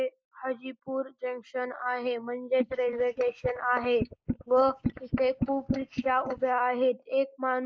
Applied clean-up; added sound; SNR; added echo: neural mask model Resemble Enhance denoiser.